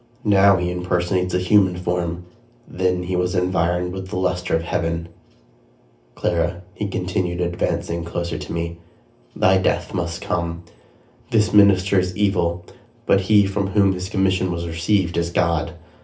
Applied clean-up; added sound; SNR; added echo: none; none; none; reverberation time 0.3 s.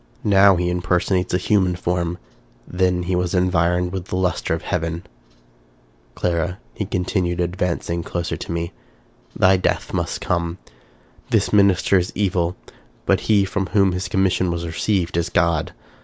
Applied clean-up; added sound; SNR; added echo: none; none; none; none.